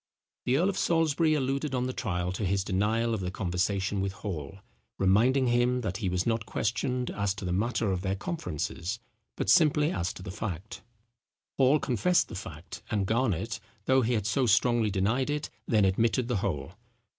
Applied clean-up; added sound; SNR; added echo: none; none; none; none.